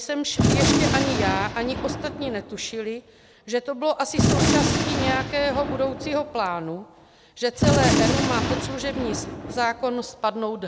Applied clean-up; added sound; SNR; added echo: none; Gunshot, gunfire; -2 dB; none.